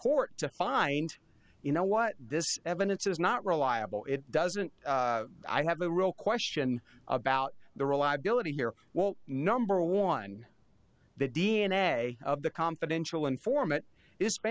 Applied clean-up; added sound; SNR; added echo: none; none; none; none.